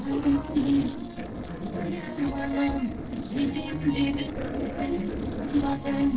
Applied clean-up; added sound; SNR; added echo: neural separator model SepFormer DNS4.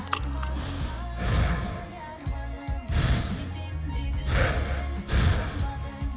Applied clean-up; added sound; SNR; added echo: none; Breathing; -2 dB; reverberation time 0.2 s.